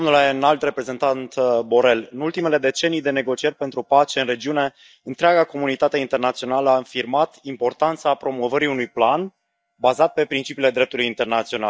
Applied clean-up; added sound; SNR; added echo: neural mask model DeepFilterNet 3.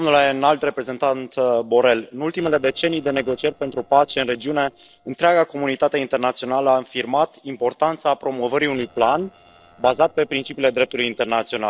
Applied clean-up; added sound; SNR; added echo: neural separator model SepFormer DNS4.